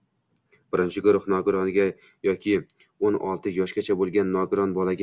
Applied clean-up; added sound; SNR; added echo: none; none; none; none.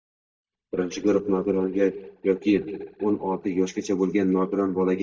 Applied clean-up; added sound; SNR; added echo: neural mask model DeepFilterNet 3.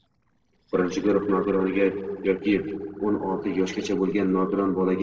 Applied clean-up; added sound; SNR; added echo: neural separator model SepFormer DNS4.